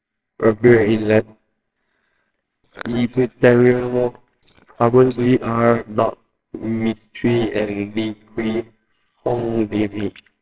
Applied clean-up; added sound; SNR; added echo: neural separator model SepFormer WHAMR!.